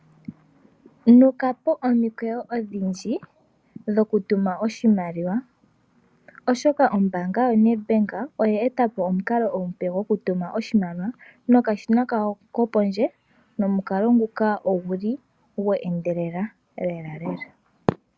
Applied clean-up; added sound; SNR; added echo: none; none; none; none.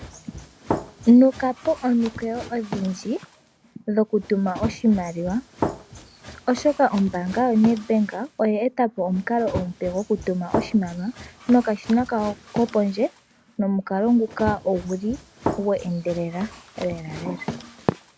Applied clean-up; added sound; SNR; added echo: none; Run; 12 dB; none.